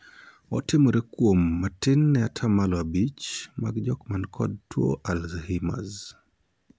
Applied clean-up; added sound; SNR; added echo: none; none; none; none.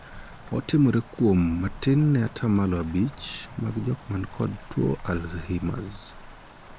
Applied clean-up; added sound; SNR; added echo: none; Rain + Cricket / Motor vehicle (road); 16 dB; none.